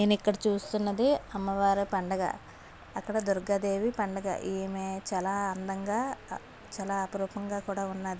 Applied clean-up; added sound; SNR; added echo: none; none; none; none.